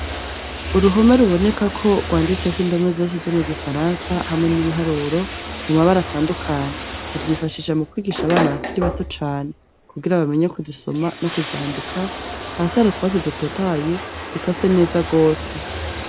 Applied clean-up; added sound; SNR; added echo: none; Bathtub (filling or washing); 9 dB; none.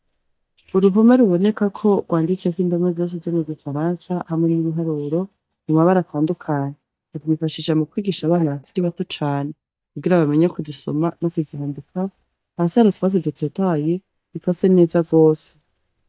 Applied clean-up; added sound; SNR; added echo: neural mask model DeepFilterNet 3.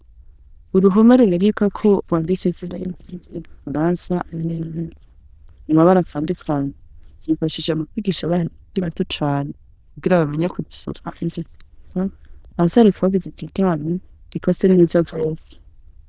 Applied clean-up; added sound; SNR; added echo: neural diffusion model UNIVERSE++.